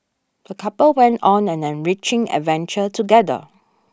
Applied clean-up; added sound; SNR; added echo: none; none; none; none.